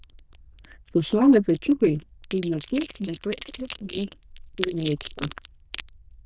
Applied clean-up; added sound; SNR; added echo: neural diffusion model UNIVERSE++.